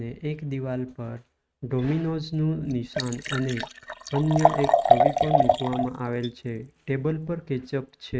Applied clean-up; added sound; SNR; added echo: neural mask model RNNoise.